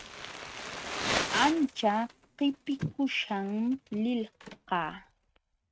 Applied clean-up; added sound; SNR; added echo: neural mask model RNNoise.